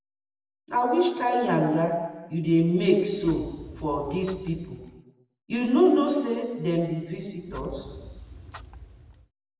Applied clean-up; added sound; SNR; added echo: none; Clock; 17 dB; reverberation time 1.3 s.